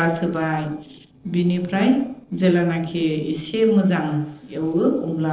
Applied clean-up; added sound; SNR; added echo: neural separator model SepFormer DNS4.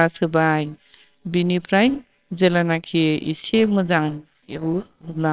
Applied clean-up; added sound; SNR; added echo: neural separator model SepFormer WHAMR!.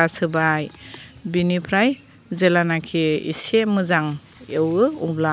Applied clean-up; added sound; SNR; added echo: none; none; none; none.